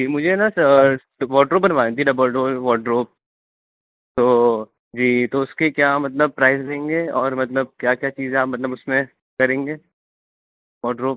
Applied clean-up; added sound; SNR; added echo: neural mask model Resemble Enhance denoiser.